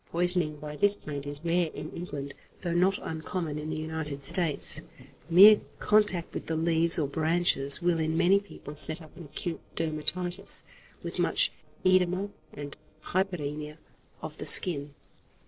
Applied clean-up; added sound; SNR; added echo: neural separator model SepFormer DNS4.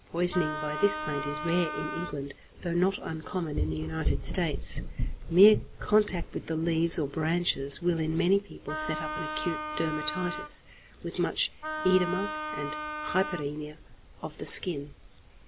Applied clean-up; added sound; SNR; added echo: none; Wind instrument, woodwind instrument; 6 dB; none.